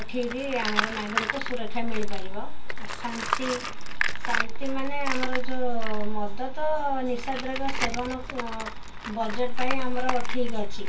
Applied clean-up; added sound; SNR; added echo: none; Tools; 12 dB; reverberation time 0.2 s.